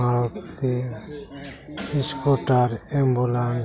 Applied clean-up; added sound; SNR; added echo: none; none; none; none.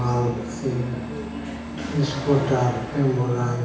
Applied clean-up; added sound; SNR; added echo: none; Engine starting / Accelerating, revving, vroom / Motor vehicle (road); 10 dB; reverberation time 0.9 s.